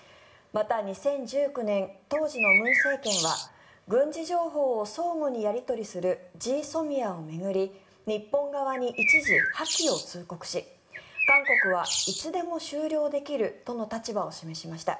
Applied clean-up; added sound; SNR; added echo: none; Bird; -4 dB; reverberation time 0.6 s.